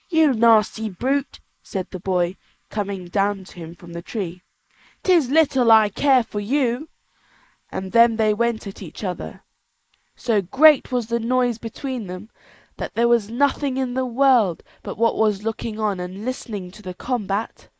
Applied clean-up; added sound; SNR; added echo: neural mask model Resemble Enhance denoiser.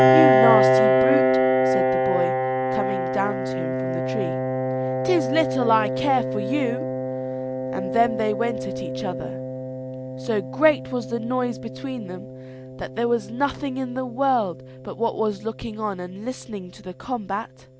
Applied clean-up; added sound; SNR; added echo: none; Piano; -2 dB; none.